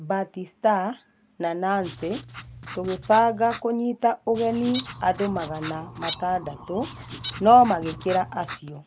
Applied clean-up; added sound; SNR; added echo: none; Writing + Bird; 10 dB; none.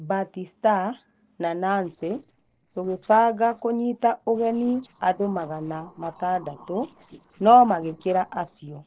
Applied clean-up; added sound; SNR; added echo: neural separator model SepFormer DNS4.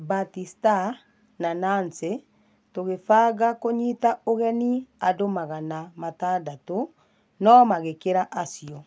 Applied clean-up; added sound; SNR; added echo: none; none; none; none.